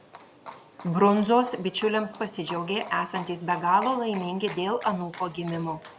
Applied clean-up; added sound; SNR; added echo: none; Livestock, farm animals, working animals; 17 dB; none.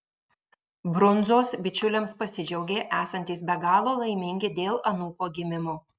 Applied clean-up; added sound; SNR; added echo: none; none; none; none.